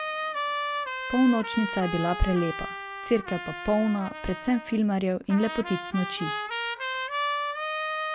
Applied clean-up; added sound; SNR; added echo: none; Trumpet; 5 dB; none.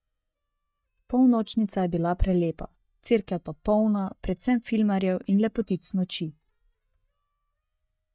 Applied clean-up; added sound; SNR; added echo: neural mask model DeepFilterNet 3.